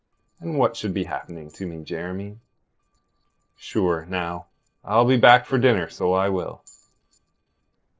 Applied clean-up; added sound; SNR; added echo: neural separator model SepFormer DNS4.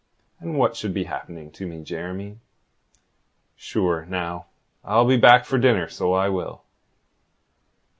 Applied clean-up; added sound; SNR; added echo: none; none; none; none.